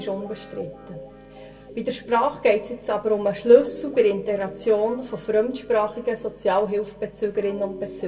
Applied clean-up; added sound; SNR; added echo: none; Guitar; 19 dB; reverberation time 0.2 s.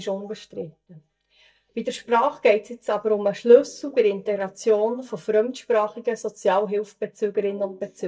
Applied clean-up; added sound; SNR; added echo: neural mask model DeepFilterNet 3.